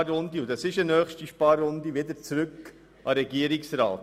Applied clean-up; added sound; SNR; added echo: none; none; none; none.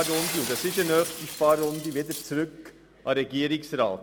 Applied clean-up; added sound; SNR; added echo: none; Shatter; 10 dB; none.